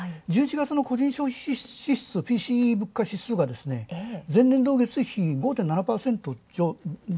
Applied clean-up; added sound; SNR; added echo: none; none; none; none.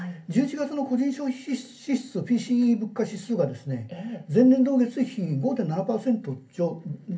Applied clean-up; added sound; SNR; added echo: none; none; none; reverberation time 0.3 s.